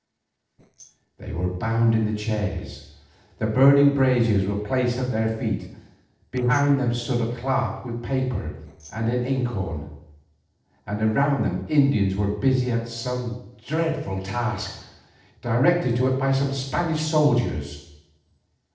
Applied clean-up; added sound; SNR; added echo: neural separator model SepFormer DNS4.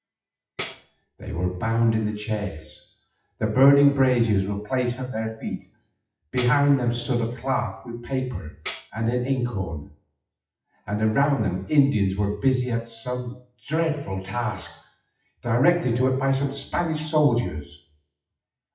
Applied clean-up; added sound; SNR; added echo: classical method WPE with log-MMSE.